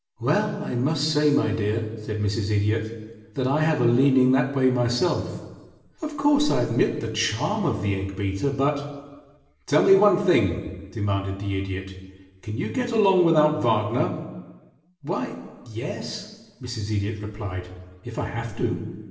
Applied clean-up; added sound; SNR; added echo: none; none; none; reverberation time 1.2 s.